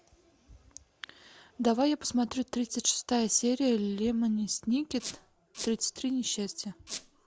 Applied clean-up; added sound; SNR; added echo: none; Squeak; 12 dB; none.